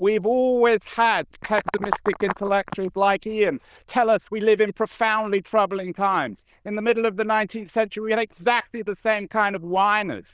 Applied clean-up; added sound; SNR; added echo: neural diffusion model UNIVERSE++.